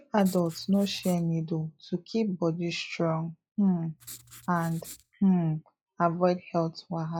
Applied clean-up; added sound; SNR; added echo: classical method log-MMSE.